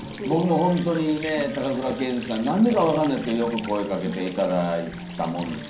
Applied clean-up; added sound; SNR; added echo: none; Sink (filling or washing) / Water; 17 dB; reverberation time 0.6 s.